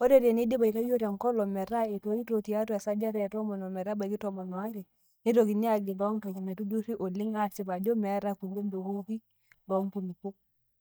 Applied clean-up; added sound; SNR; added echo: neural mask model DeepFilterNet 3.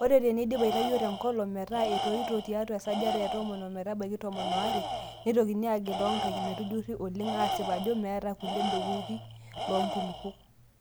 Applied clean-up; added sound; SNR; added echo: none; Tools; 5 dB; none.